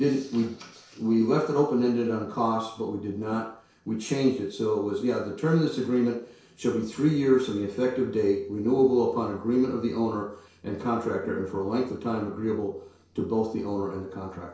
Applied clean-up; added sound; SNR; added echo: neural separator model SepFormer DNS4.